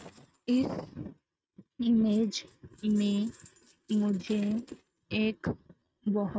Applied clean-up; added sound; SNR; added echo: neural mask model RNNoise.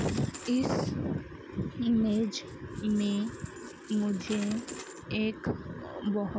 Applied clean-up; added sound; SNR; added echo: none; Coin (dropping); 19 dB; none.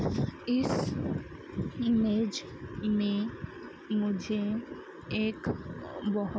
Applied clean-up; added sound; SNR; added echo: none; none; none; none.